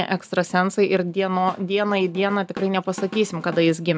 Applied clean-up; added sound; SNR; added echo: none; Drum / Drum kit; 17 dB; none.